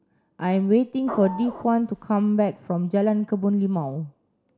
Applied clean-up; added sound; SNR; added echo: none; Printer / Engine; 12 dB; none.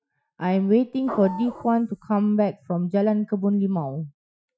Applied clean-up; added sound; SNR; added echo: classical method Wiener filter.